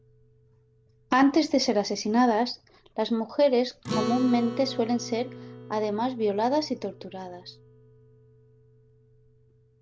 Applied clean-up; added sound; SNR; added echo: none; Acoustic guitar; 12 dB; none.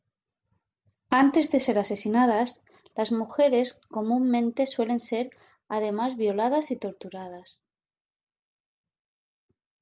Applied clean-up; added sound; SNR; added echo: none; none; none; none.